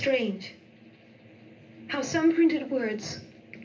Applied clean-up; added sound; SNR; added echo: none; none; none; reverberation time 0.3 s.